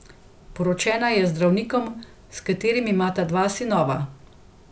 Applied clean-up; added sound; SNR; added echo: none; none; none; none.